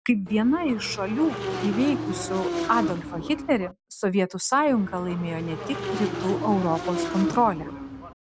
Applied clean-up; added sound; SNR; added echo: none; Motorcycle / Engine; 6 dB; none.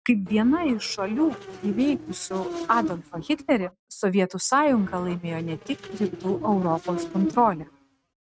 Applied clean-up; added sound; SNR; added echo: neural mask model RNNoise.